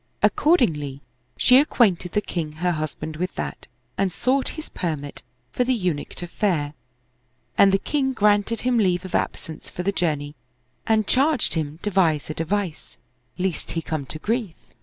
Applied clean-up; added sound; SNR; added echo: none; none; none; none.